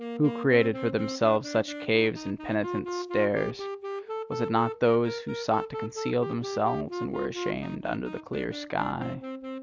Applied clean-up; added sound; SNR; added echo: none; Wind instrument, woodwind instrument; 8 dB; none.